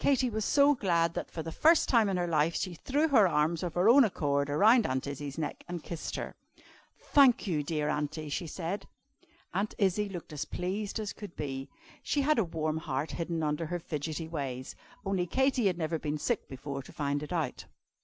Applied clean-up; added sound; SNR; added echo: none; none; none; none.